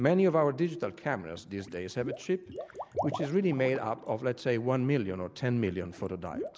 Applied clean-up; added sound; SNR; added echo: none; Water / Liquid; 13 dB; none.